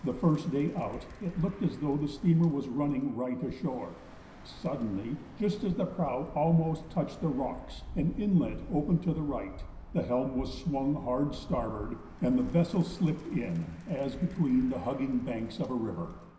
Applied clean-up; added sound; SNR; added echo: none; Bird; 15 dB; reverberation time 0.9 s.